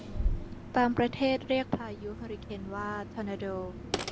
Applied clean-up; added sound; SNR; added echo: none; Slam; 3 dB; none.